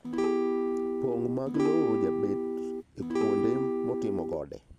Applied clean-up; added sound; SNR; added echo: none; Acoustic guitar / Strum; -5 dB; none.